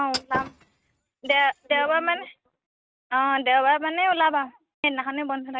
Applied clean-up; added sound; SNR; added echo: neural mask model RNNoise.